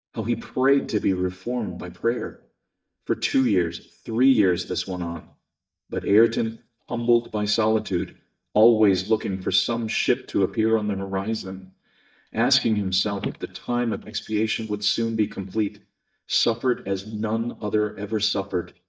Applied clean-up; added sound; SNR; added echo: neural mask model DeepFilterNet 3.